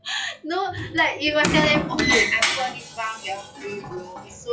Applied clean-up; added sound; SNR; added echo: classical method log-MMSE.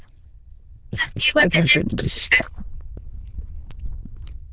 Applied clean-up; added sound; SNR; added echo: neural diffusion model UNIVERSE++.